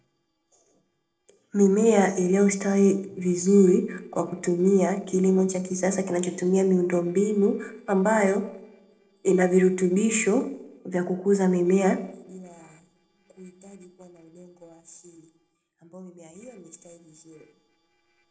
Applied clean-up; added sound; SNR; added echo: neural separator model SepFormer DNS4.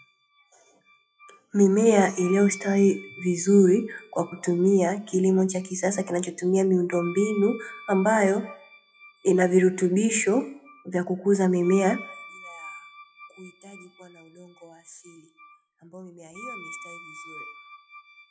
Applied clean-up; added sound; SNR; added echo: classical method WPE with log-MMSE.